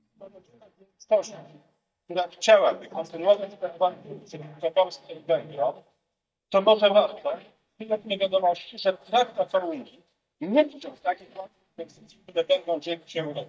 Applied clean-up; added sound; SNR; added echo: neural mask model DeepFilterNet 3.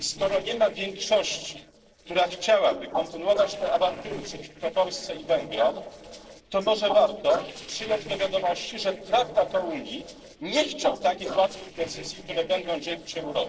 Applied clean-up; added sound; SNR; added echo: neural separator model SepFormer DNS4.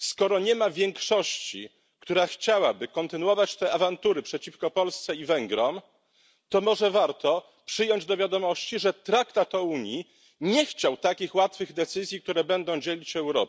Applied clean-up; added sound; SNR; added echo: none; none; none; none.